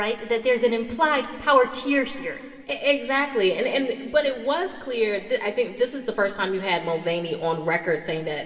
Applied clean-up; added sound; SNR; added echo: none; none; none; reverberation time 2.3 s.